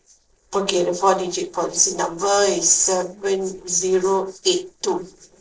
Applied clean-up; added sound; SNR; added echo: neural separator model SepFormer DNS4.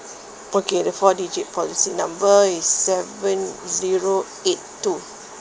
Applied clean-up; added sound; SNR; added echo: none; none; none; none.